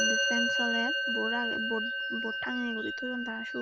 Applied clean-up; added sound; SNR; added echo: none; Musical instrument; -5 dB; none.